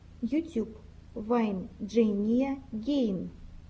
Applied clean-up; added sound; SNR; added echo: none; none; none; none.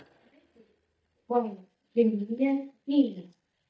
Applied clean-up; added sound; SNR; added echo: neural mask model DeepFilterNet 3.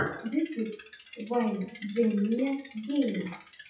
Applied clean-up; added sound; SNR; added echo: classical method WPE with log-MMSE.